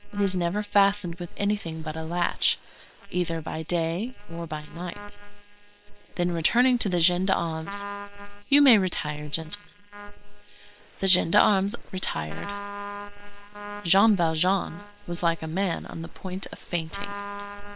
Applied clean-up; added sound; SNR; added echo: neural separator model SepFormer WHAM!.